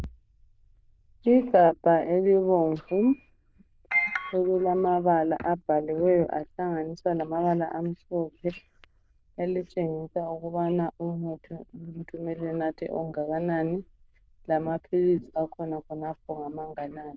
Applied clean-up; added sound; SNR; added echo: neural diffusion model UNIVERSE++.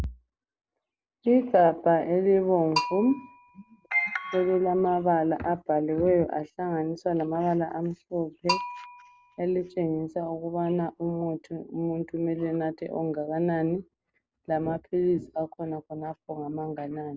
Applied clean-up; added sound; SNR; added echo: none; Bell; 10 dB; none.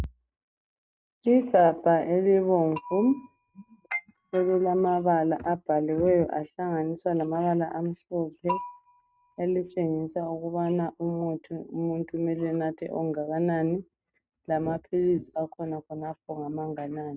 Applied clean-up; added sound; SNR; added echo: neural mask model RNNoise.